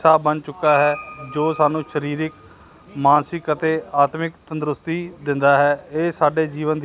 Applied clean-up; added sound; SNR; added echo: none; none; none; none.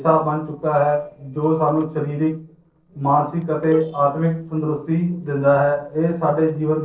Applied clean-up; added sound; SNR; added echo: neural separator model SepFormer DNS4.